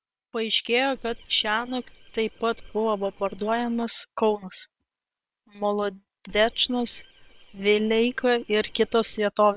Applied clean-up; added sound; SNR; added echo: neural separator model SepFormer WHAM!.